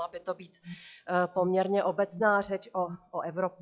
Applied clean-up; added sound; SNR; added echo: classical method log-MMSE.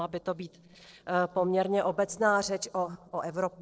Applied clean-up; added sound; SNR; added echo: neural separator model SepFormer DNS4.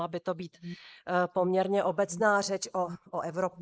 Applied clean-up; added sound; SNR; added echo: neural mask model Resemble Enhance denoiser.